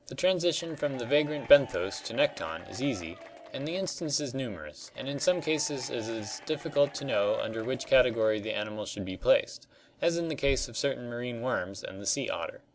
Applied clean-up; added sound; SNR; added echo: none; Applause / Crowd / Cheering; 19 dB; none.